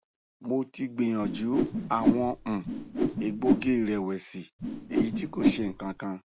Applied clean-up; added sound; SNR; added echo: none; Whoosh, swoosh, swish; -2 dB; none.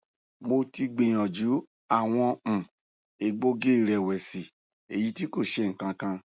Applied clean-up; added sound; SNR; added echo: none; none; none; none.